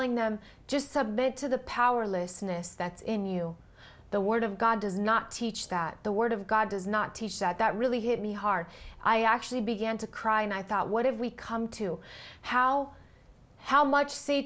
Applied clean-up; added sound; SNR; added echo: none; none; none; none.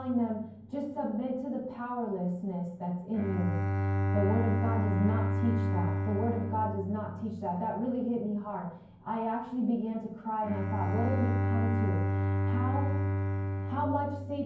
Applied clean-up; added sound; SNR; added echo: none; Bowed string instrument; -1 dB; reverberation time 0.9 s.